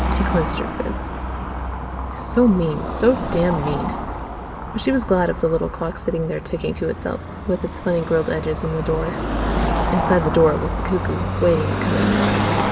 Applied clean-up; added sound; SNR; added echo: none; Car passing by / Traffic noise, roadway noise; 1 dB; reverberation time 1.6 s.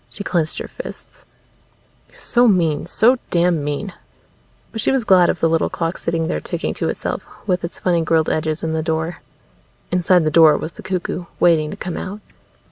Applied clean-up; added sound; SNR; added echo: none; none; none; none.